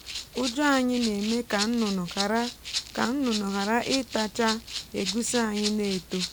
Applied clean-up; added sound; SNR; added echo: none; Rattle (instrument); 8 dB; none.